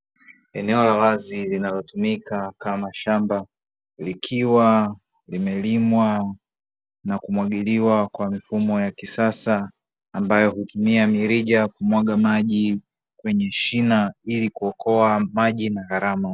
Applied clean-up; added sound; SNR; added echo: none; none; none; none.